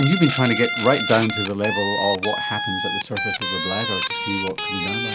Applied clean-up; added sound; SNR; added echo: none; Guitar; 2 dB; none.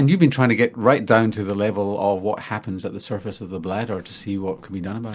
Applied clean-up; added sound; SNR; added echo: none; none; none; none.